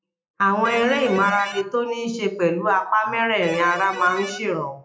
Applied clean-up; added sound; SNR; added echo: classical method WPE with log-MMSE.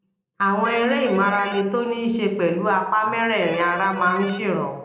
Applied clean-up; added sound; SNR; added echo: neural separator model SepFormer DNS4.